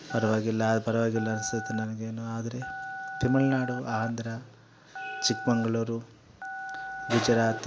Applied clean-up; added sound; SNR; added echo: none; Telephone; 11 dB; none.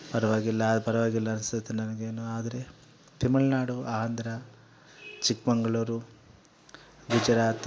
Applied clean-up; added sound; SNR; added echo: none; none; none; none.